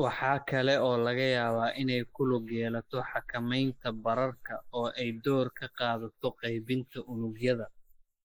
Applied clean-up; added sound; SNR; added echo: neural mask model Resemble Enhance denoiser.